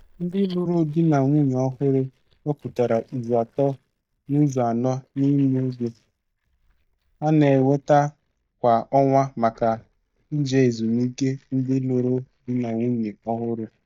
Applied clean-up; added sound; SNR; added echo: neural mask model DeepFilterNet 3.